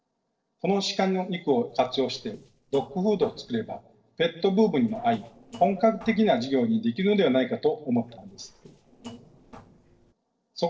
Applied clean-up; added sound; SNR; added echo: neural separator model SepFormer DNS4.